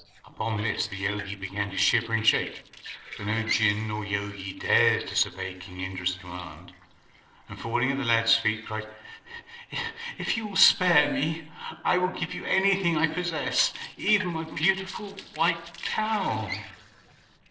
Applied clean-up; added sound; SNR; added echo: neural separator model SepFormer DNS4.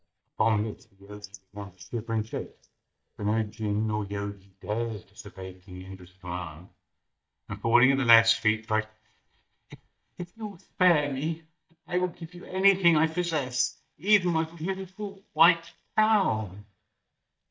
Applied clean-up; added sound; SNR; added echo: neural mask model DeepFilterNet 3.